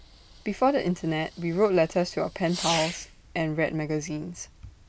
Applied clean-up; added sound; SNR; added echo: none; Fireworks; 13 dB; none.